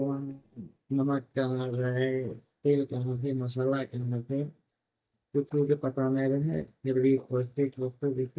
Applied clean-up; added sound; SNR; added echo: neural mask model DeepFilterNet 3.